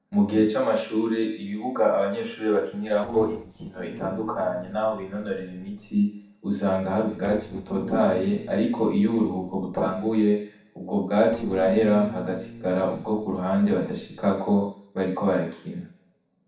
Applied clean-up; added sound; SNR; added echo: neural separator model SepFormer DNS4.